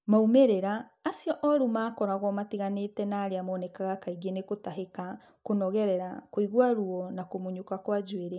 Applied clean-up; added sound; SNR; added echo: none; none; none; none.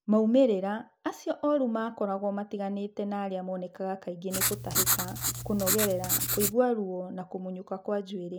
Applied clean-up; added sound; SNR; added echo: none; Writing; 0 dB; none.